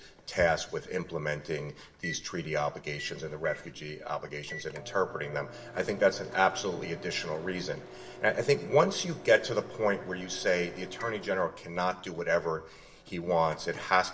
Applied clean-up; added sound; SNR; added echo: none; Microwave oven; 16 dB; reverberation time 0.7 s.